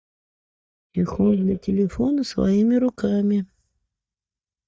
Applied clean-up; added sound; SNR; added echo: neural mask model DeepFilterNet 3.